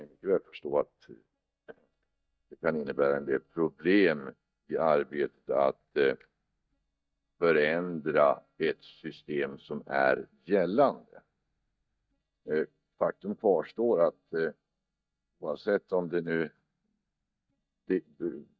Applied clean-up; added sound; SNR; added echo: neural mask model DeepFilterNet 3.